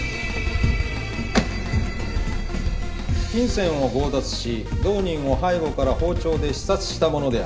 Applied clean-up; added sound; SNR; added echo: none; Drum kit; 8 dB; reverberation time 1.6 s.